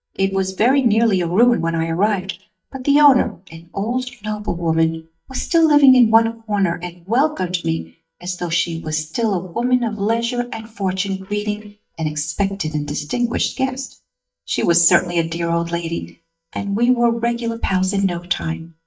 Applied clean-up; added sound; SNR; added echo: neural mask model DeepFilterNet 3.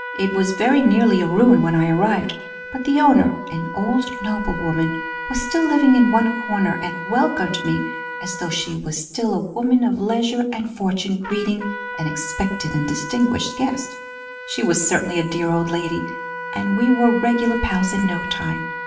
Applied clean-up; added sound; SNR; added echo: none; Trumpet; 11 dB; reverberation time 0.6 s.